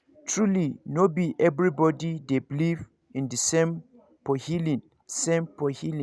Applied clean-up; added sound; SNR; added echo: none; none; none; none.